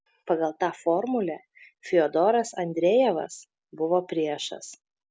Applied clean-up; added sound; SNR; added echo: none; none; none; none.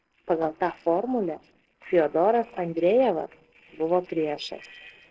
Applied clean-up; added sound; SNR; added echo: neural separator model SepFormer DNS4.